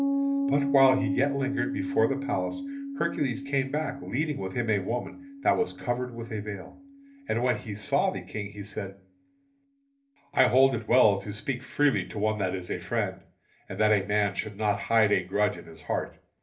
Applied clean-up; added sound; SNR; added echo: none; Piano; 8 dB; reverberation time 0.3 s.